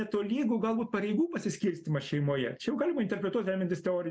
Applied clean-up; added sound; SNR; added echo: none; none; none; none.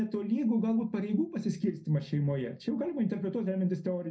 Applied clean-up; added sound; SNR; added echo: none; none; none; reverberation time 0.4 s.